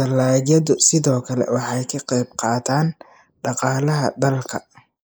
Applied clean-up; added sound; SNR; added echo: neural mask model Resemble Enhance denoiser.